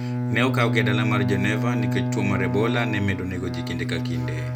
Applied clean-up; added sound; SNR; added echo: none; Bowed string instrument; -1 dB; none.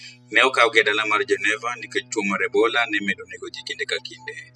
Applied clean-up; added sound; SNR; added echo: classical method spectral subtraction.